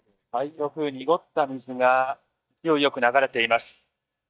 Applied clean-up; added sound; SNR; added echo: neural mask model DeepFilterNet 3.